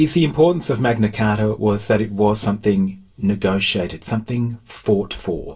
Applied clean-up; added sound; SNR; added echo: none; none; none; reverberation time 0.2 s.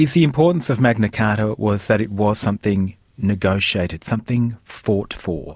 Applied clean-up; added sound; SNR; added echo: none; none; none; none.